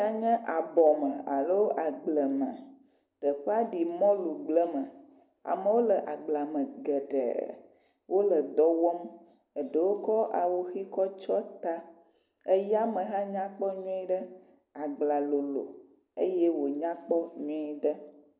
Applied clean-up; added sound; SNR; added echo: none; none; none; none.